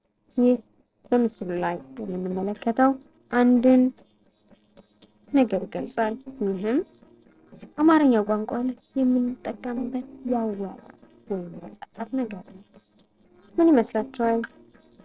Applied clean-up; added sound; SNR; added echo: neural separator model SepFormer DNS4.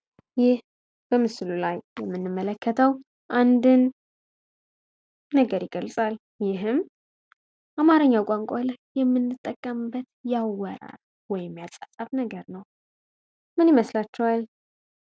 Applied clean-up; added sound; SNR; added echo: none; none; none; none.